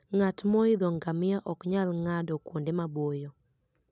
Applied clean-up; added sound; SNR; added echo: none; none; none; none.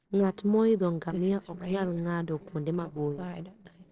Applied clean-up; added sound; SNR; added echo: neural separator model SepFormer DNS4.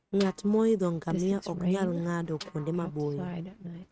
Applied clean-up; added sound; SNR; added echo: neural mask model RNNoise.